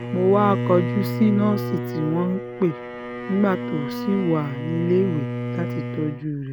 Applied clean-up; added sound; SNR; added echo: none; Bowed string instrument; 5 dB; none.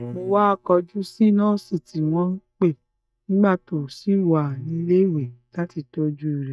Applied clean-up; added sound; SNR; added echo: neural mask model DeepFilterNet 3.